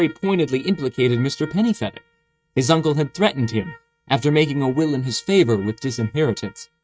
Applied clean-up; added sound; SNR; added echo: neural mask model RNNoise.